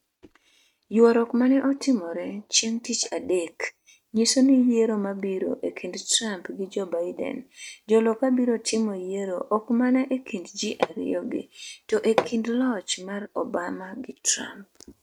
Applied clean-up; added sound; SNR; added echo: neural mask model RNNoise.